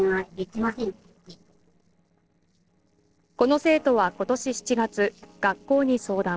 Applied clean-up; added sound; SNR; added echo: neural separator model SepFormer DNS4.